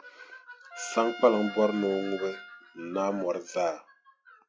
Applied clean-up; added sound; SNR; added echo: classical method log-MMSE.